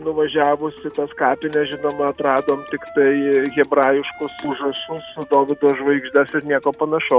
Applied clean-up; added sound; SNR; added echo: none; Wind instrument, woodwind instrument + Clock; 19 dB; none.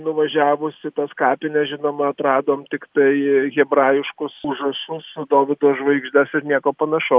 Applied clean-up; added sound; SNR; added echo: none; none; none; none.